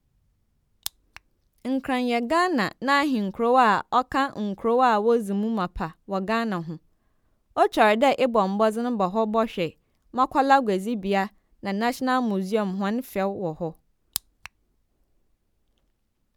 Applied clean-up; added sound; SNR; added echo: none; none; none; none.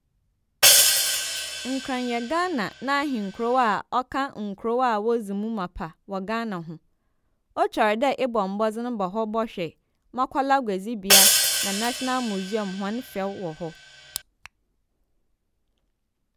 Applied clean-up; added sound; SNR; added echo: none; Hi-hat; -4 dB; none.